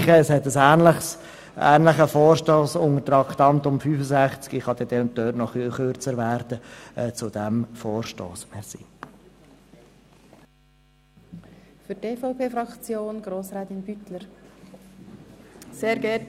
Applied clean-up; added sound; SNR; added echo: none; none; none; none.